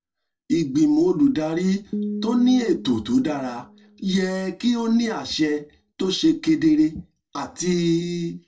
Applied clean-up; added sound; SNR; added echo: neural separator model SepFormer DNS4.